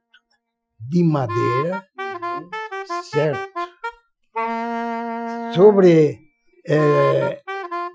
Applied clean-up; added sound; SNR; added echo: classical method Wiener filter.